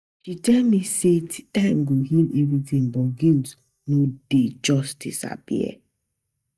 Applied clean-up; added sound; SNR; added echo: neural mask model DeepFilterNet 3.